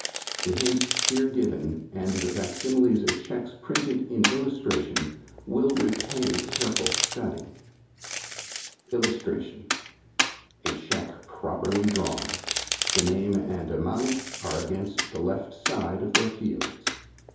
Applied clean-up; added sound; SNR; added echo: none; Domestic sounds, home sounds; 4 dB; reverberation time 2.8 s.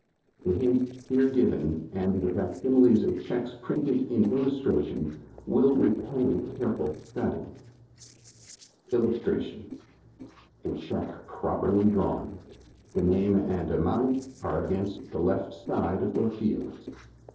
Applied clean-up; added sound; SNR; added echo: neural separator model SepFormer DNS4.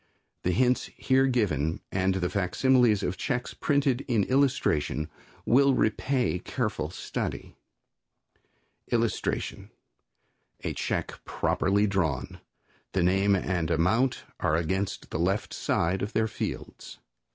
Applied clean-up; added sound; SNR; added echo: none; none; none; none.